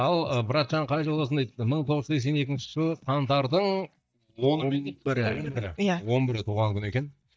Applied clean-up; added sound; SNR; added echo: neural mask model DeepFilterNet 3.